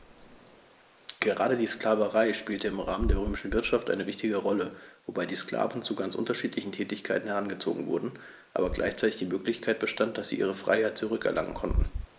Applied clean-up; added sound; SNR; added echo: neural mask model Resemble Enhance denoiser.